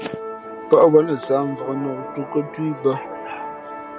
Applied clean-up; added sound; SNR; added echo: none; Musical instrument; 12 dB; none.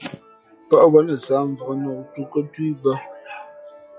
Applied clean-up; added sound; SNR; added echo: classical method log-MMSE.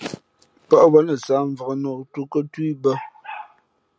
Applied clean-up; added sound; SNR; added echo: none; none; none; none.